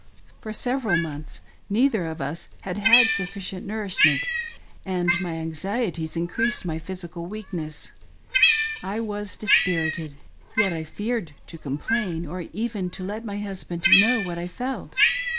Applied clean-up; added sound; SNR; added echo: none; Cat; 0 dB; none.